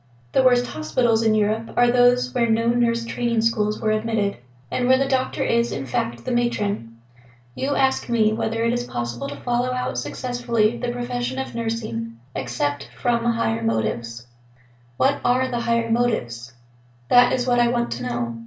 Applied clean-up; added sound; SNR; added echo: none; none; none; reverberation time 0.3 s.